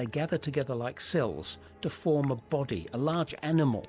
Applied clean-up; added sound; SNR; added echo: none; none; none; none.